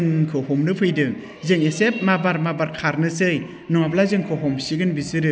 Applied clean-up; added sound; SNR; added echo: none; none; none; none.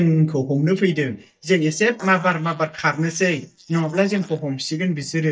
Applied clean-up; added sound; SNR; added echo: neural mask model DeepFilterNet 3.